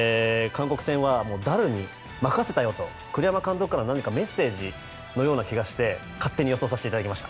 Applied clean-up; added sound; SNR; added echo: none; none; none; none.